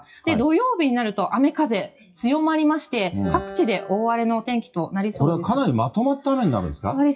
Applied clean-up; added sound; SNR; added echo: classical method WPE with log-MMSE.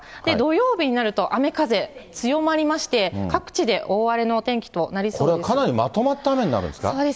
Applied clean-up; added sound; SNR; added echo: none; none; none; none.